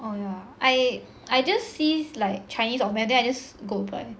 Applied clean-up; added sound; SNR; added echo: none; none; none; none.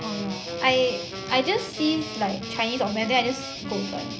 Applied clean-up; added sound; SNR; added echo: none; Guitar + Wind instrument, woodwind instrument; 8 dB; none.